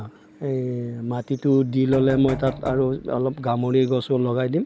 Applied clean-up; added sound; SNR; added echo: none; Knock; 13 dB; none.